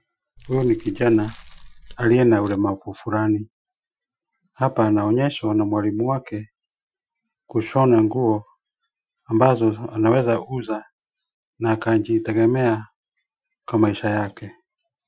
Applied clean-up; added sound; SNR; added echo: classical method Wiener filter.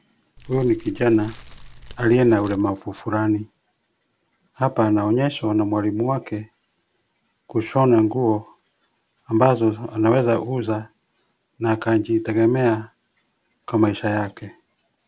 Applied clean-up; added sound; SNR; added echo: none; Fire; 18 dB; none.